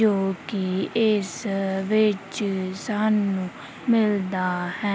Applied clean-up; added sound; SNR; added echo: none; none; none; none.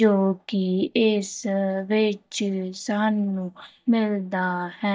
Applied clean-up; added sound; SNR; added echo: neural mask model DeepFilterNet 3.